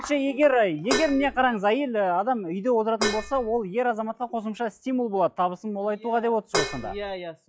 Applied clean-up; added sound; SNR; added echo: classical method log-MMSE.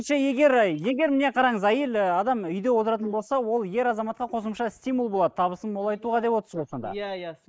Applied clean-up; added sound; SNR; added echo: neural mask model Resemble Enhance denoiser.